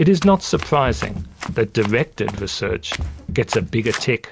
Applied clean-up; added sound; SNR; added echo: none; Run + Run; 11 dB; none.